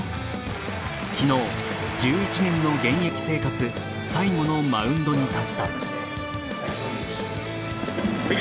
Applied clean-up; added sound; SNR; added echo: none; Drum kit; 16 dB; none.